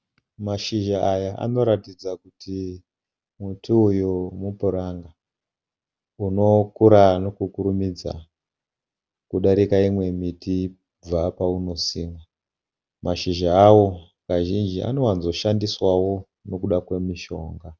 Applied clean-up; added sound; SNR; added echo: none; none; none; none.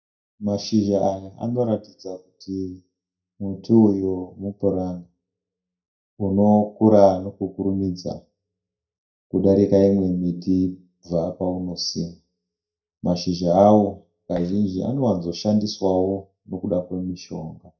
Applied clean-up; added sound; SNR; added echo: neural mask model DeepFilterNet 3.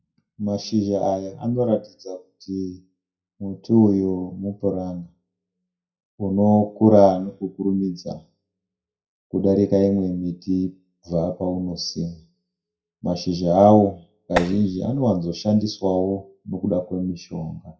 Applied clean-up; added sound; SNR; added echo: classical method WPE with log-MMSE.